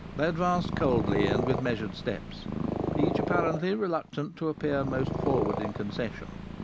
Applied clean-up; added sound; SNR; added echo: none; Purr; 2 dB; none.